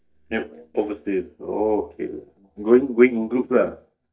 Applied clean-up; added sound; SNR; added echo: neural mask model DeepFilterNet 3.